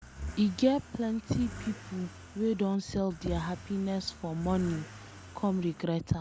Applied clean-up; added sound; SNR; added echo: none; Accelerating, revving, vroom / Car; 13 dB; none.